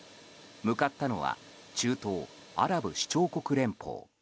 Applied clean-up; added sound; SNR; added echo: none; none; none; none.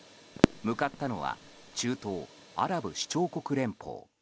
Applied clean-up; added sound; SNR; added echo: none; Fireworks; -1 dB; none.